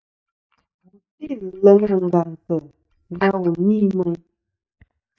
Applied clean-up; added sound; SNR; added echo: neural mask model DeepFilterNet 3.